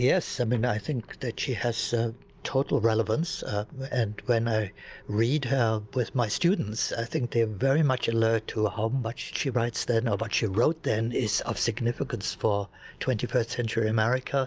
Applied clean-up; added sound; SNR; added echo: none; none; none; none.